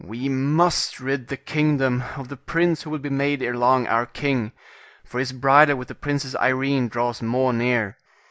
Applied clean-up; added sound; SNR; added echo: none; none; none; none.